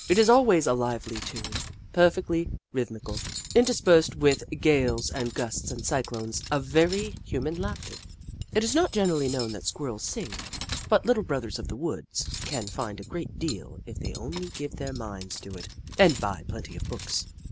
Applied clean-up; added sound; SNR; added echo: none; Cutlery, silverware; 10 dB; none.